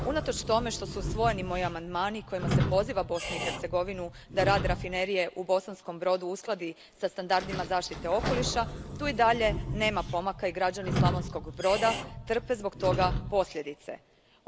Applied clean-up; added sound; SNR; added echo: none; Squeak / Sliding door; 5 dB; none.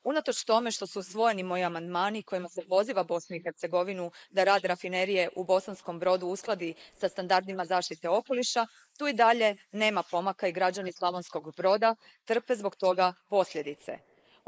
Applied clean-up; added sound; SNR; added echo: neural mask model Resemble Enhance denoiser.